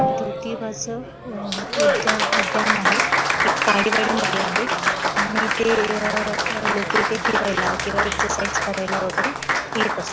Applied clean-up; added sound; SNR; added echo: none; Applause; -5 dB; none.